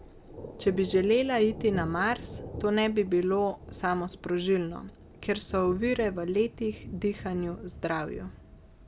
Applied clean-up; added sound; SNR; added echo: none; Thunder; 14 dB; none.